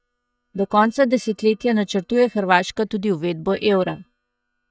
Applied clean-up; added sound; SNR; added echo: neural mask model DeepFilterNet 3.